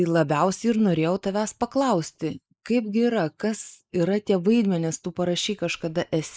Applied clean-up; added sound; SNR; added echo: neural mask model Resemble Enhance denoiser.